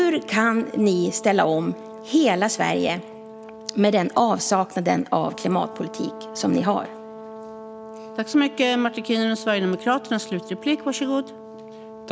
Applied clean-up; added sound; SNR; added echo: none; Brass instrument; 15 dB; none.